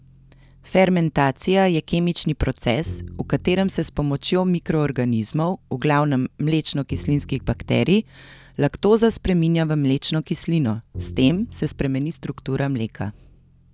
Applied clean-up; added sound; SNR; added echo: none; Bowed string instrument; 20 dB; none.